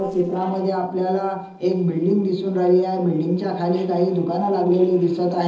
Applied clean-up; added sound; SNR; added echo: neural separator model SepFormer DNS4.